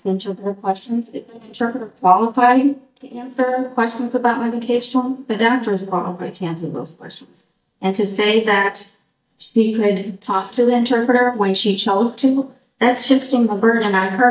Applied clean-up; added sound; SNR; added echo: neural mask model DeepFilterNet 3.